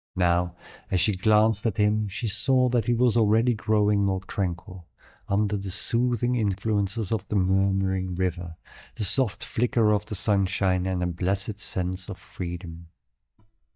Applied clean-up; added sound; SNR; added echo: neural mask model DeepFilterNet 3.